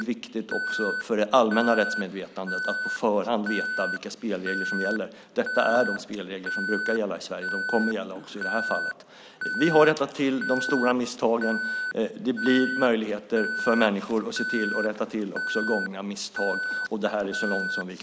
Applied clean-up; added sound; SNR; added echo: none; Alarm; 5 dB; none.